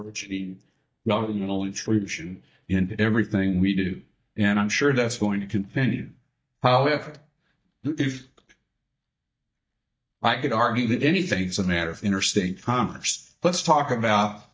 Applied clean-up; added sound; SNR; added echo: neural mask model DeepFilterNet 3.